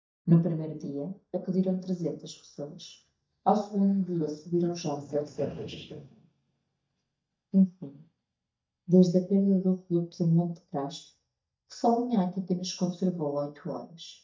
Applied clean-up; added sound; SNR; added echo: neural mask model DeepFilterNet 3.